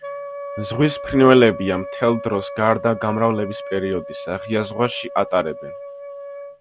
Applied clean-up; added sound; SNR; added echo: none; Wind instrument, woodwind instrument; 12 dB; none.